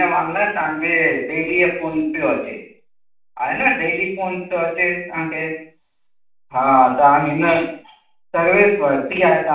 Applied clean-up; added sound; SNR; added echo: none; none; none; reverberation time 0.5 s.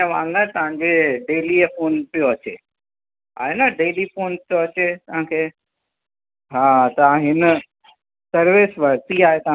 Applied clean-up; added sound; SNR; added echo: none; none; none; none.